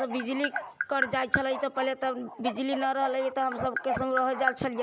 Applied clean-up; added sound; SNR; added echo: none; Bark + Tap; 5 dB; none.